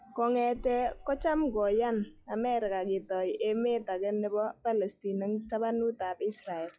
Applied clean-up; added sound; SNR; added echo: classical method log-MMSE.